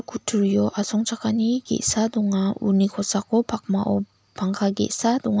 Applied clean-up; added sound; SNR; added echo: none; none; none; none.